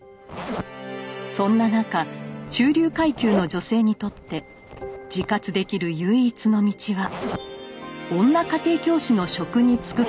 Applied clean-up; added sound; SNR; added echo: none; Zipper (clothing); 15 dB; none.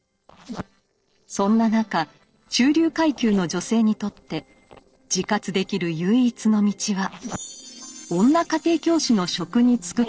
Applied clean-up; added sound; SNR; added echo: neural separator model SepFormer DNS4.